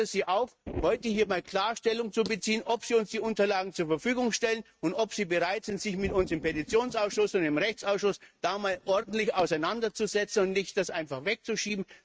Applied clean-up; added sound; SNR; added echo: neural mask model RNNoise.